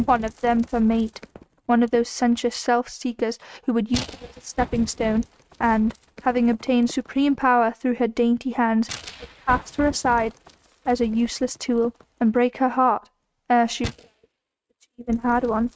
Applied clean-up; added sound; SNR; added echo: neural mask model RNNoise.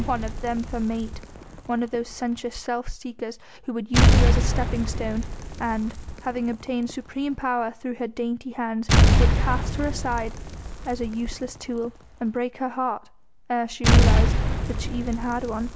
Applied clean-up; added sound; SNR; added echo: none; Explosion; -5 dB; none.